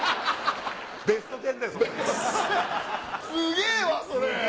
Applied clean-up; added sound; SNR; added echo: none; none; none; none.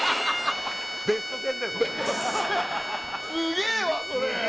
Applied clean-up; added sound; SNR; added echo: none; Bowed string instrument; 5 dB; none.